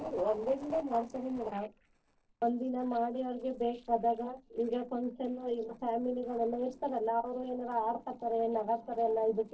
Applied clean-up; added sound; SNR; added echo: neural separator model SepFormer DNS4.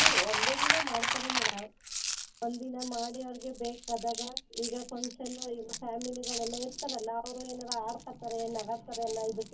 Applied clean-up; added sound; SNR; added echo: none; Coin (dropping); -2 dB; reverberation time 0.3 s.